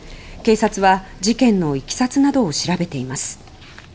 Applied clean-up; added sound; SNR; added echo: none; none; none; none.